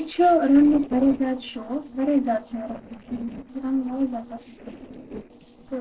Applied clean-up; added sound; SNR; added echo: neural separator model SepFormer DNS4.